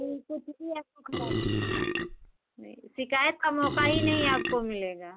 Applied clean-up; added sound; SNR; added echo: none; Burping, eructation; 0 dB; none.